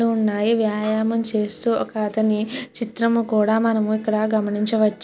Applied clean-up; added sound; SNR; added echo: none; none; none; none.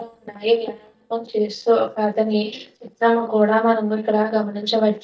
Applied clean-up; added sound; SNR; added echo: neural mask model DeepFilterNet 3.